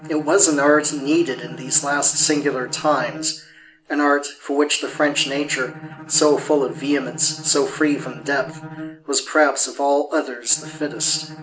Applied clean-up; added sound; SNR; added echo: none; Bowed string instrument; 16 dB; none.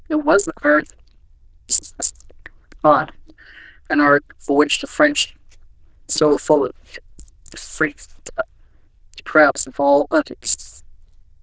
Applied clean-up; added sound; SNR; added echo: neural diffusion model UNIVERSE++.